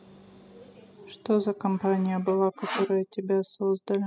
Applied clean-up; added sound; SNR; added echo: classical method spectral subtraction.